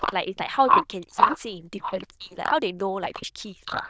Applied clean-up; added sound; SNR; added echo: neural diffusion model UNIVERSE++.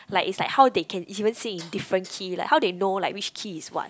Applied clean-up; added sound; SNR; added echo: none; none; none; none.